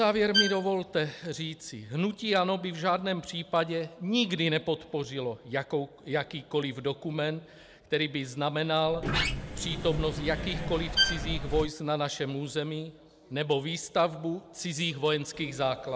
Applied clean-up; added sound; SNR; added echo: none; Bowed string instrument + Sliding door; 1 dB; none.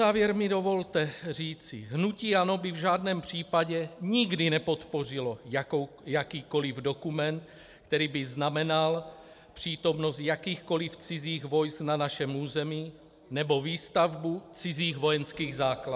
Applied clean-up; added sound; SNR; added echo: none; none; none; none.